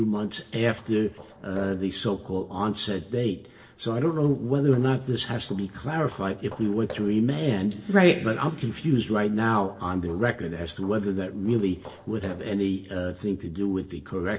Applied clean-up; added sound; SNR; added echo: neural separator model SepFormer DNS4.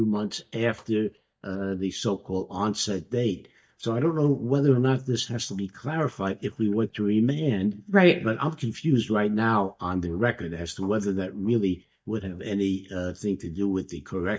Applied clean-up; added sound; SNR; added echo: neural mask model DeepFilterNet 3.